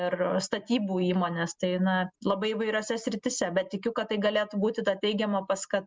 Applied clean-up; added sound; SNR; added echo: none; none; none; none.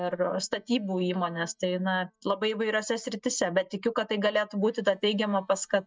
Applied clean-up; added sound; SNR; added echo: neural mask model DeepFilterNet 3.